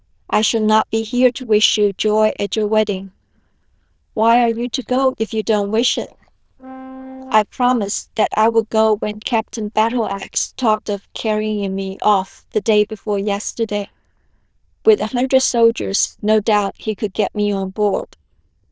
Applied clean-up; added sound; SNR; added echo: neural diffusion model UNIVERSE++.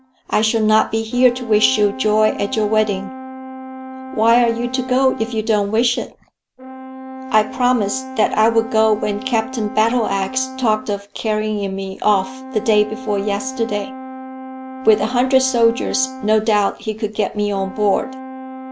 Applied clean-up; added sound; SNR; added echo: none; Brass instrument; 13 dB; none.